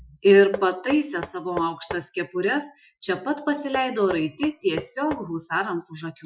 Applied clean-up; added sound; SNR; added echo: classical method Wiener filter.